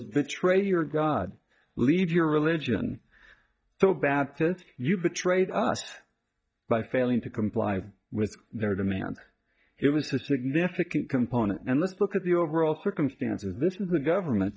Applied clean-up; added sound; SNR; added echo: neural mask model DeepFilterNet 3.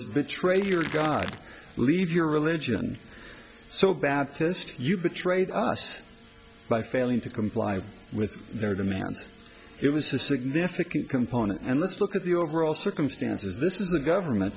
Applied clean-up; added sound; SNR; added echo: none; Crackle; 10 dB; none.